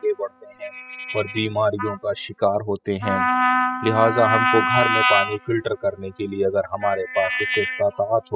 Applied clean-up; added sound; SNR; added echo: classical method spectral subtraction.